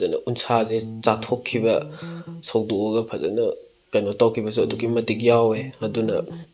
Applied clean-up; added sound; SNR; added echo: none; Bass guitar; 12 dB; none.